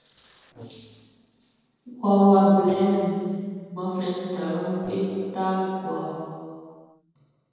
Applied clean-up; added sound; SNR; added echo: neural separator model SepFormer DNS4.